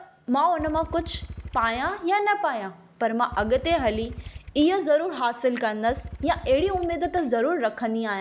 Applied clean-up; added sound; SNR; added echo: none; Motorcycle / Engine; 14 dB; none.